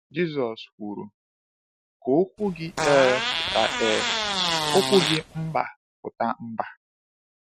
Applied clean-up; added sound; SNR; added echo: none; Fart; 0 dB; none.